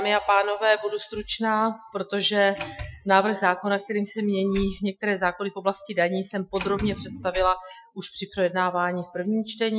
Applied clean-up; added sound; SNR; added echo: classical method Wiener filter.